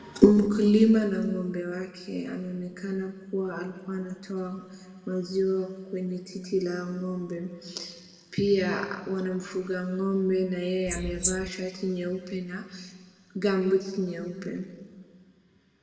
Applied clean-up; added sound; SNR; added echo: none; Wild animals; 3 dB; reverberation time 1.6 s.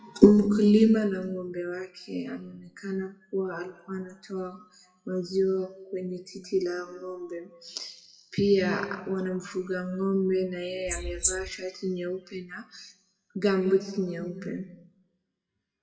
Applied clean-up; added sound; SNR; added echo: classical method WPE with log-MMSE.